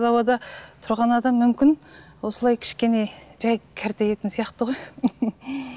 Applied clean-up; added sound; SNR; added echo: none; none; none; none.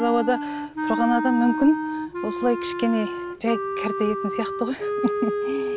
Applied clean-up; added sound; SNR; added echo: none; Wind instrument, woodwind instrument; 3 dB; none.